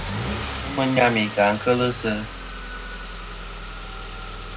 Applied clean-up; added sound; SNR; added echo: none; Engine starting / Car; 7 dB; reverberation time 0.3 s.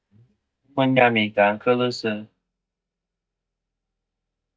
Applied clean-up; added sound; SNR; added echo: neural mask model DeepFilterNet 3.